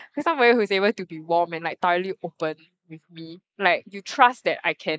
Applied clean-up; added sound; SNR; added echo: neural mask model Resemble Enhance denoiser.